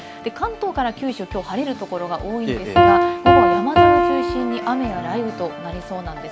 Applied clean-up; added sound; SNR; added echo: none; Piano; -5 dB; none.